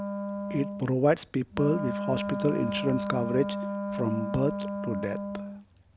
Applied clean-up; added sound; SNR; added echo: none; Wind instrument, woodwind instrument; 4 dB; none.